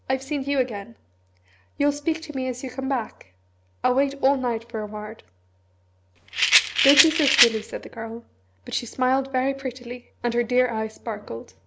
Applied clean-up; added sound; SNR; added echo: none; Rattle; -5 dB; none.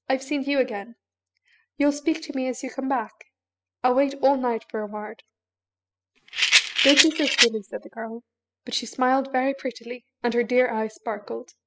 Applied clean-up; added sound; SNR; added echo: classical method spectral subtraction.